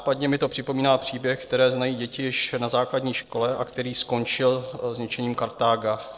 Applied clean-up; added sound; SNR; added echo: neural separator model SepFormer DNS4.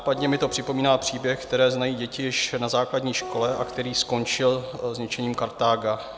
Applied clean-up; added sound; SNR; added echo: none; Acoustic guitar; 18 dB; none.